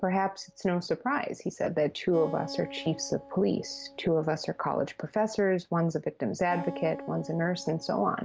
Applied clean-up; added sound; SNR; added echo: none; Acoustic guitar; 17 dB; none.